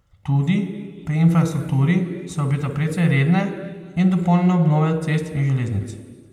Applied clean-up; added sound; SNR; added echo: none; none; none; reverberation time 1.7 s.